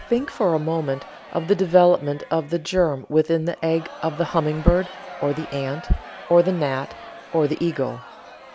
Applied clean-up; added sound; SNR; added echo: none; Crowd; 18 dB; none.